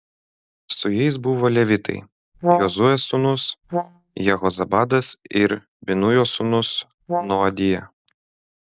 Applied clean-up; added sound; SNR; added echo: neural mask model DeepFilterNet 3.